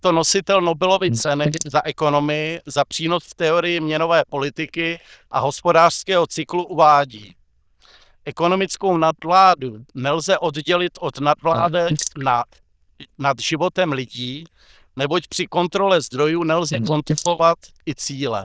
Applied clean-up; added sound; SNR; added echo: neural diffusion model UNIVERSE++.